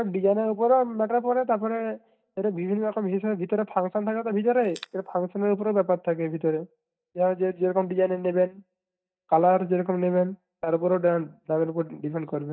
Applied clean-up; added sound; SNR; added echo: neural mask model DeepFilterNet 3.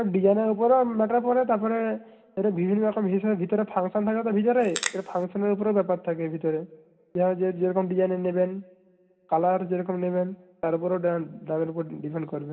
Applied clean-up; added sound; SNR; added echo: none; Crackle; 8 dB; reverberation time 1.0 s.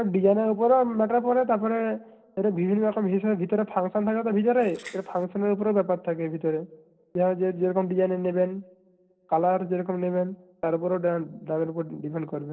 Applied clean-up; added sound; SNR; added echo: neural separator model SepFormer DNS4.